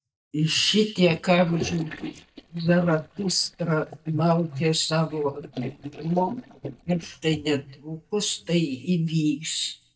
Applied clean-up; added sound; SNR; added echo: neural mask model DeepFilterNet 3.